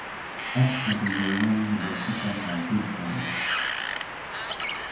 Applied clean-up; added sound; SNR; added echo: none; Wind; 2 dB; reverberation time 0.9 s.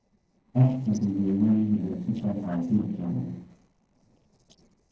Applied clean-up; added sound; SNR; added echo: neural separator model SepFormer DNS4.